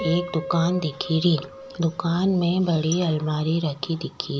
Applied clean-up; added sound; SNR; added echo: none; Piano; 14 dB; none.